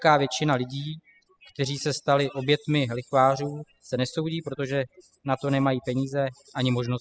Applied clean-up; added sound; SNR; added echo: classical method spectral subtraction.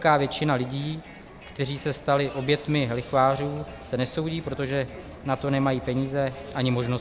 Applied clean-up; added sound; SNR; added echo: none; Crowd; 17 dB; none.